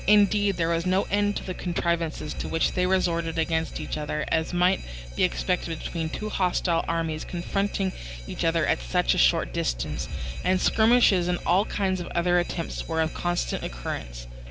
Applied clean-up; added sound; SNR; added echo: none; Alarm; 13 dB; none.